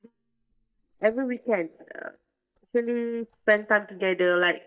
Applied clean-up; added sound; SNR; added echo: neural mask model DeepFilterNet 3.